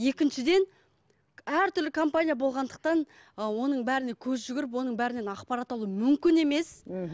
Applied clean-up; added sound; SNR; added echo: none; none; none; none.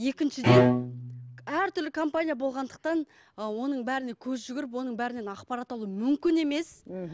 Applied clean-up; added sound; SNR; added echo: none; Bowed string instrument; -4 dB; none.